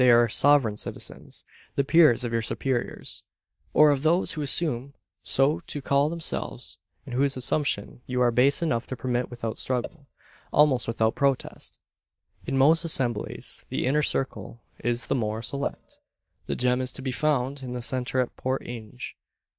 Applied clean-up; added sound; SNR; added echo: neural mask model DeepFilterNet 3.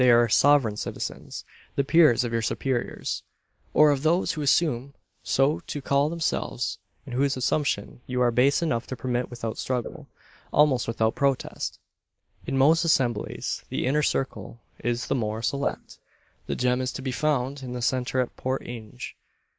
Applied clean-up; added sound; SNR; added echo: neural mask model Resemble Enhance denoiser.